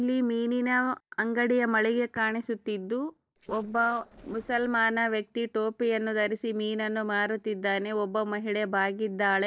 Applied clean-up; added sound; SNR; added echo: neural separator model SepFormer DNS4.